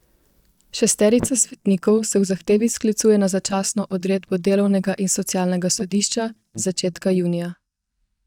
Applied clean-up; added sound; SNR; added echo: neural mask model DeepFilterNet 3.